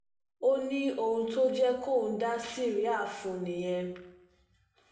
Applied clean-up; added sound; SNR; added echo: none; none; none; reverberation time 0.8 s.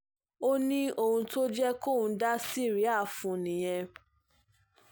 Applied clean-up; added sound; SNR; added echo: none; none; none; none.